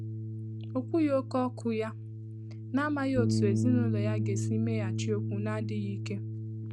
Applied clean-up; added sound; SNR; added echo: none; Bass guitar; 0 dB; none.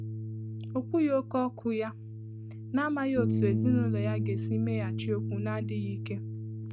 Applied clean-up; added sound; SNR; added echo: neural mask model RNNoise.